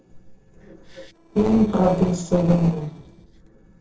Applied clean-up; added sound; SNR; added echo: neural separator model SepFormer DNS4.